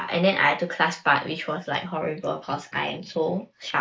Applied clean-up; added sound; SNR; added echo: neural mask model Resemble Enhance denoiser.